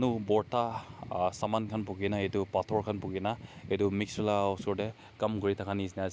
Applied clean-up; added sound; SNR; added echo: none; none; none; none.